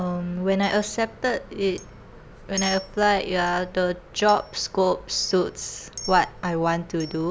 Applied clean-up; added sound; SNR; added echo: none; Chink, clink; 16 dB; none.